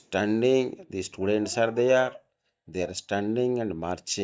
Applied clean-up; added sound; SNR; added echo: neural mask model DeepFilterNet 3.